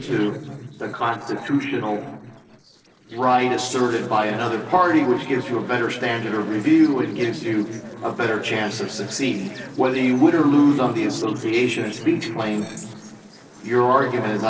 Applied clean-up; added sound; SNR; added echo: neural separator model SepFormer DNS4.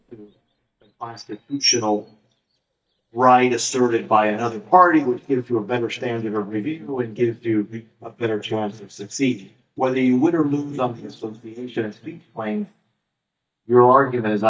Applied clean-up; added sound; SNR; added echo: neural mask model DeepFilterNet 3.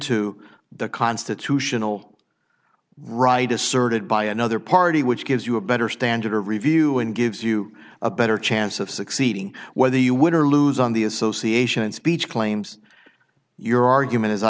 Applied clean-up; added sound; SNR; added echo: none; none; none; none.